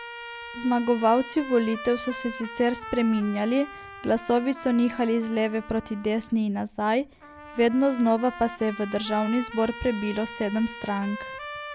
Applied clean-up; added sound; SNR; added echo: none; Trumpet; 14 dB; none.